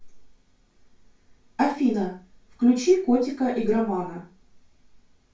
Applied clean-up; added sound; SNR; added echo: none; none; none; reverberation time 0.3 s.